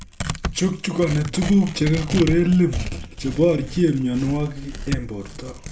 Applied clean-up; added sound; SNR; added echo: none; Tearing; 8 dB; reverberation time 0.4 s.